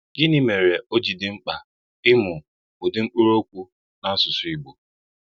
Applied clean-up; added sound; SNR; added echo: none; none; none; none.